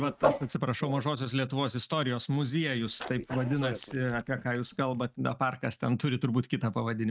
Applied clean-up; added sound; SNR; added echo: neural mask model RNNoise.